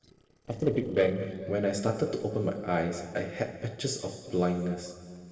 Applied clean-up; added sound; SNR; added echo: neural separator model SepFormer DNS4.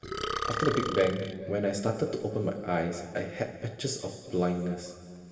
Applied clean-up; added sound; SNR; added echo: none; Burping, eructation; 4 dB; reverberation time 2.3 s.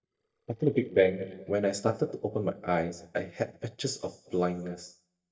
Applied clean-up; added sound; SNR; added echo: neural mask model DeepFilterNet 3.